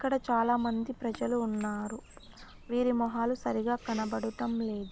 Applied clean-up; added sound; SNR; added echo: none; Bird vocalization, bird call, bird song; 18 dB; none.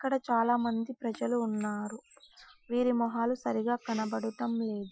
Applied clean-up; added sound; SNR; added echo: classical method Wiener filter.